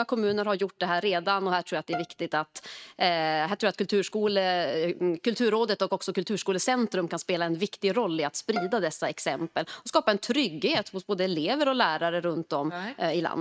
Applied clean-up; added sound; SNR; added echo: neural mask model RNNoise.